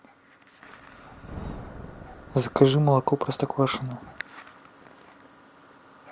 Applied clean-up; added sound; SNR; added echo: none; Thunder; 18 dB; none.